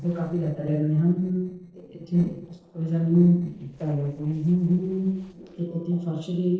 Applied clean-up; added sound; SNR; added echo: neural separator model SepFormer DNS4.